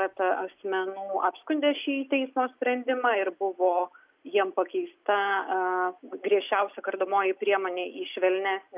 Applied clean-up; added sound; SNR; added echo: none; none; none; none.